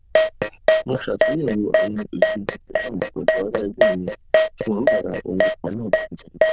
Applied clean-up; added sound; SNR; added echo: neural diffusion model UNIVERSE++.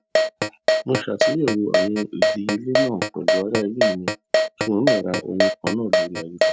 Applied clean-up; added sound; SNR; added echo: none; Keyboard (musical); -4 dB; none.